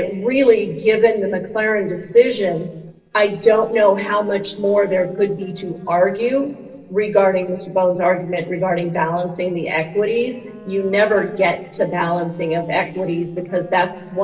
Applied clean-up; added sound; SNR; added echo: neural separator model SepFormer DNS4.